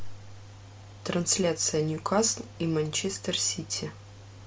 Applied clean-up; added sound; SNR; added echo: none; none; none; none.